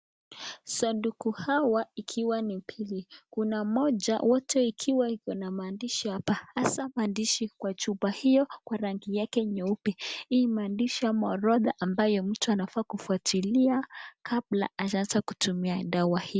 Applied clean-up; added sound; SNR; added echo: none; none; none; none.